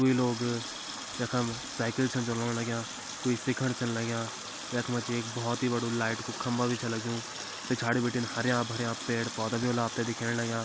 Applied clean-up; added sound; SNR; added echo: none; Water tap, faucet; 8 dB; none.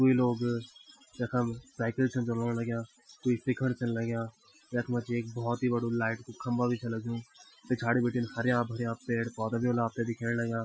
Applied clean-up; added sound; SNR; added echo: classical method Wiener filter.